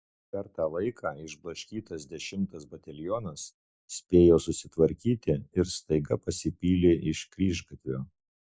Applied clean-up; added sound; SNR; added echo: none; none; none; none.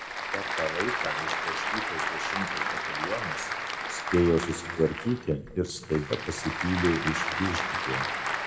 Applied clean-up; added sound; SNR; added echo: none; Applause / Crowd; 1 dB; reverberation time 1.5 s.